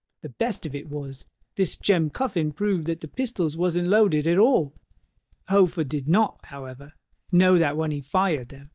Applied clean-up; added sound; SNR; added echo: neural mask model DeepFilterNet 3.